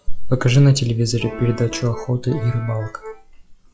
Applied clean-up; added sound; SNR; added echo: classical method log-MMSE.